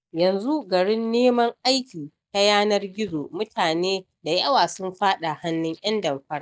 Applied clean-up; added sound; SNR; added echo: neural mask model DeepFilterNet 3.